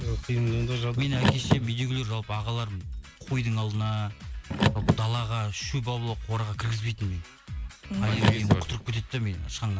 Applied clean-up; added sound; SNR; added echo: none; Car; 2 dB; none.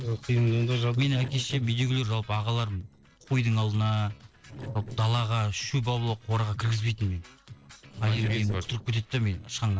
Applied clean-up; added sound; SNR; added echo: neural separator model SepFormer DNS4.